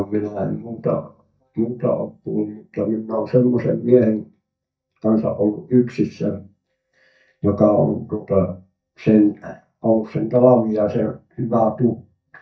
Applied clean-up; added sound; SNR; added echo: neural mask model DeepFilterNet 3.